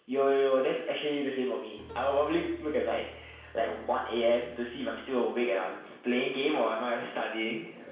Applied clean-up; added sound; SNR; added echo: none; Piano; 20 dB; reverberation time 0.7 s.